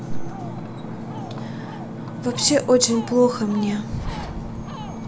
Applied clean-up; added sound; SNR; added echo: none; Ocean; 8 dB; none.